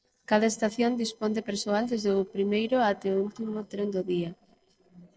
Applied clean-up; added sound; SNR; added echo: neural separator model SepFormer DNS4.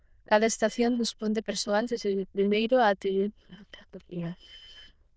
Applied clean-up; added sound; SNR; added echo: neural diffusion model UNIVERSE++.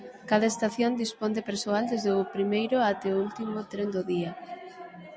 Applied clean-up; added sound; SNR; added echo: none; none; none; none.